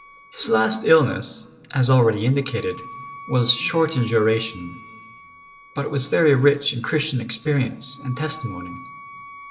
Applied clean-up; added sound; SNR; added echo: none; Wind instrument, woodwind instrument; 20 dB; reverberation time 1.8 s.